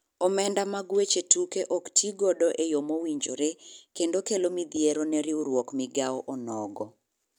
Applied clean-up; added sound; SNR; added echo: none; none; none; none.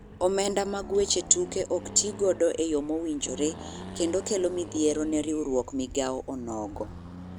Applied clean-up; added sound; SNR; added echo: none; Accelerating, revving, vroom; 14 dB; none.